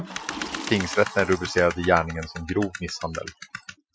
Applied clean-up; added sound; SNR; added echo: classical method Wiener filter.